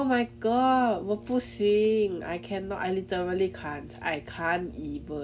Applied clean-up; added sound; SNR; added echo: none; Brass instrument; 19 dB; none.